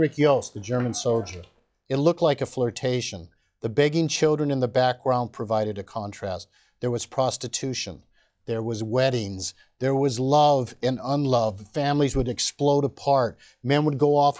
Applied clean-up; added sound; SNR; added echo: classical method log-MMSE.